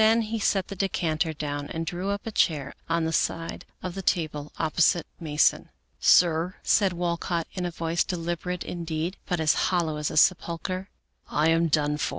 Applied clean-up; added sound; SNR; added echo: none; none; none; none.